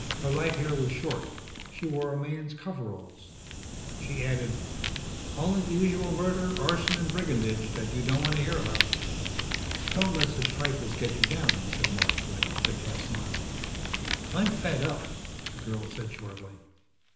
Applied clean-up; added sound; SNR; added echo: none; Fire; 1 dB; reverberation time 0.9 s.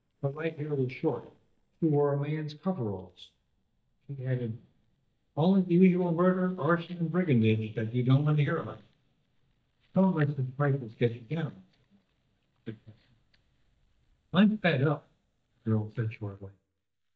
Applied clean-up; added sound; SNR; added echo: neural mask model DeepFilterNet 3.